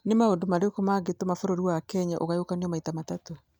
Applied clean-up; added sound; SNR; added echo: none; none; none; none.